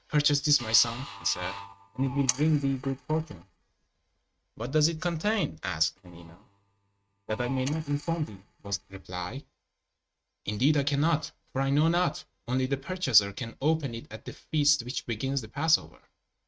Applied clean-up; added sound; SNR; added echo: neural mask model RNNoise.